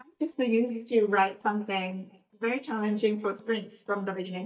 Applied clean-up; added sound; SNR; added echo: neural mask model DeepFilterNet 3.